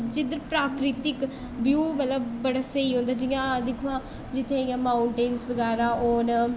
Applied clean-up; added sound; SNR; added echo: none; none; none; none.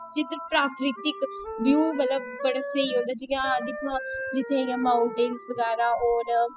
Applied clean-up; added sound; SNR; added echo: classical method spectral subtraction.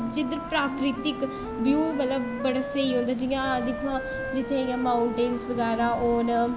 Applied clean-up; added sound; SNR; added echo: none; Wind instrument, woodwind instrument; 10 dB; none.